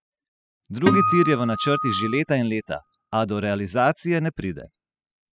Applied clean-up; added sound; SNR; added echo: classical method spectral subtraction.